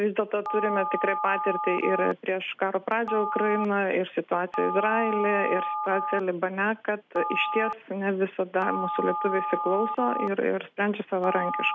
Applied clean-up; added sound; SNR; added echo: none; Telephone; 5 dB; none.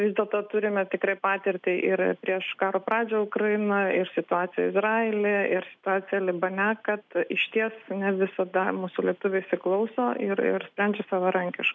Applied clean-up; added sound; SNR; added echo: none; none; none; none.